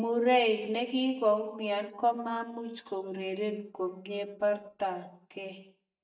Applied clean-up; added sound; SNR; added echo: neural mask model DeepFilterNet 3.